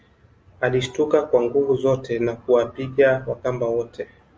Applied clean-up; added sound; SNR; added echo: none; none; none; none.